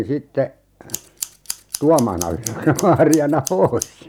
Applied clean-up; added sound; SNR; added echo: none; Scissors; 13 dB; none.